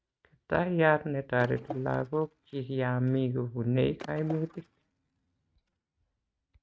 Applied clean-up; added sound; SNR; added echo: neural mask model RNNoise.